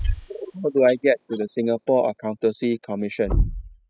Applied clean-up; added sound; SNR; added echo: classical method spectral subtraction.